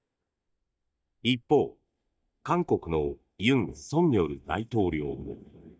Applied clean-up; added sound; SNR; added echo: neural mask model DeepFilterNet 3.